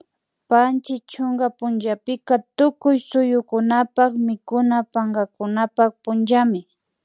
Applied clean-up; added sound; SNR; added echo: none; none; none; none.